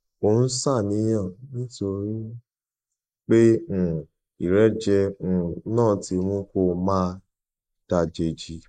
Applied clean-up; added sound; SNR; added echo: neural mask model Resemble Enhance denoiser.